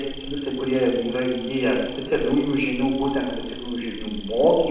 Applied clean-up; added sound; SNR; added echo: none; Insect; 13 dB; reverberation time 0.9 s.